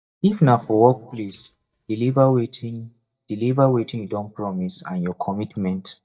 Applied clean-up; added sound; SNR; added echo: neural mask model DeepFilterNet 3.